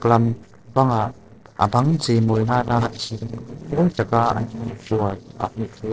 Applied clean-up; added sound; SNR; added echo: neural separator model SepFormer DNS4.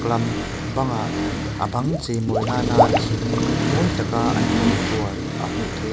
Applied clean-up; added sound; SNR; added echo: none; Accelerating, revving, vroom + Water / Liquid; -4 dB; none.